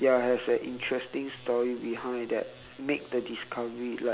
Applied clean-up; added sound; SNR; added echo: none; none; none; none.